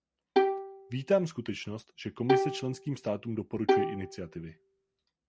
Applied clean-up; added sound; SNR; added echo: none; Bowed string instrument; -3 dB; none.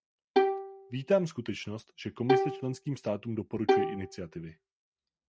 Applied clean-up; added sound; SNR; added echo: neural mask model RNNoise.